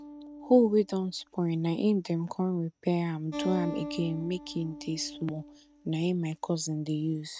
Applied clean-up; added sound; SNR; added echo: neural mask model RNNoise.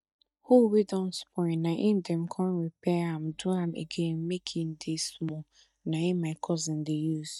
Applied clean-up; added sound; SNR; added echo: neural mask model DeepFilterNet 3.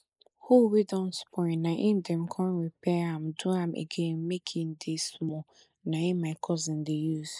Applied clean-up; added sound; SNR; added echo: neural mask model Resemble Enhance denoiser.